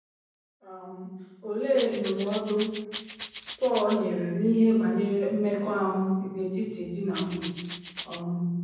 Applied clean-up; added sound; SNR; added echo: none; Rattle (instrument); 12 dB; reverberation time 1.1 s.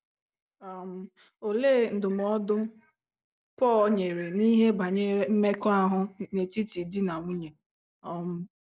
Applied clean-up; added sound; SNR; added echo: none; none; none; none.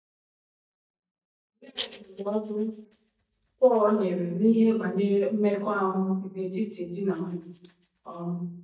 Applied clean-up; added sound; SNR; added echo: neural mask model DeepFilterNet 3.